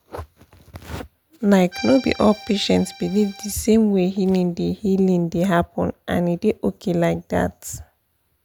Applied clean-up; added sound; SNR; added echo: none; Accordion; 16 dB; none.